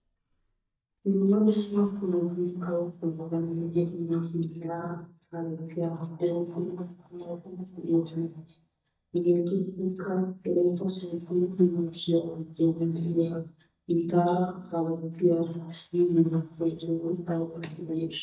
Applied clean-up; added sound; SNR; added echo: neural mask model DeepFilterNet 3.